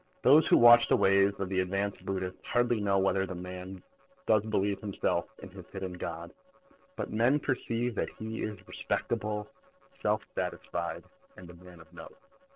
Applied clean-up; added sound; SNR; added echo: neural separator model SepFormer DNS4.